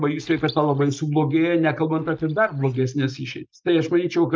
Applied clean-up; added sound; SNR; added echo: neural mask model DeepFilterNet 3.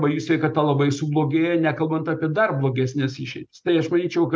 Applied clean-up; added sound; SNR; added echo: none; none; none; none.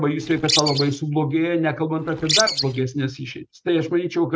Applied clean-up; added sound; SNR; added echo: neural mask model RNNoise.